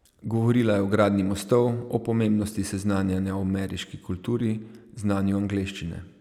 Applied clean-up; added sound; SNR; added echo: none; none; none; none.